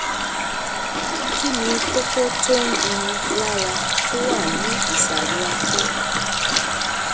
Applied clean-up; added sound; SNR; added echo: none; Water tap, faucet; -5 dB; none.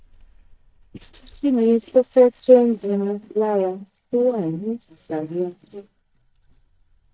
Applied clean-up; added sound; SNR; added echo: neural mask model DeepFilterNet 3.